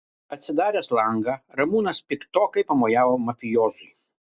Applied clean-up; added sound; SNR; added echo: none; none; none; none.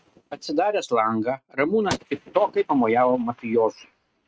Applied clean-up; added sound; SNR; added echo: neural mask model RNNoise.